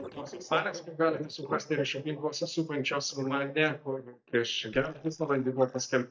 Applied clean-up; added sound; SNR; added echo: neural mask model DeepFilterNet 3.